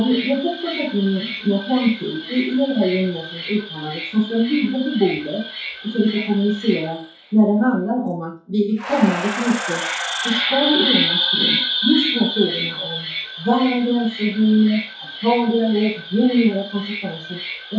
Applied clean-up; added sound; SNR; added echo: classical method WPE with log-MMSE.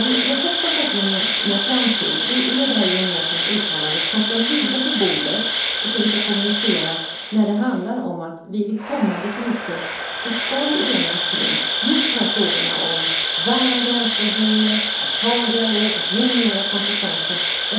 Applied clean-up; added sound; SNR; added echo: none; Insect; -2 dB; reverberation time 2.8 s.